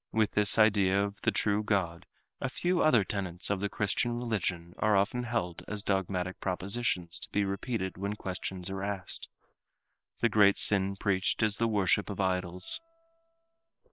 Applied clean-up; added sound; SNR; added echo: neural separator model SepFormer WHAM!.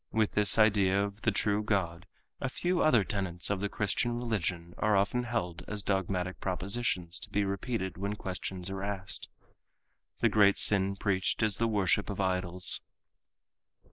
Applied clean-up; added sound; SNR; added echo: none; none; none; none.